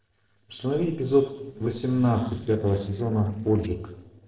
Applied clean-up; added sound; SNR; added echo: neural separator model SepFormer DNS4.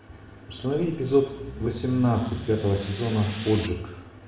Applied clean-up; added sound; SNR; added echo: none; Accelerating, revving, vroom / Car; 11 dB; reverberation time 0.8 s.